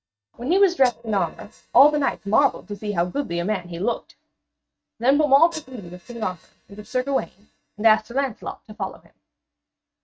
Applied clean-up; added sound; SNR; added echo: neural mask model RNNoise.